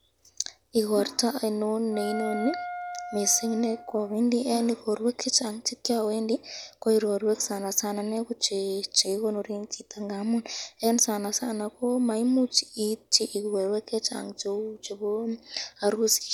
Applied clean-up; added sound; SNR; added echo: none; Wind instrument, woodwind instrument; 10 dB; none.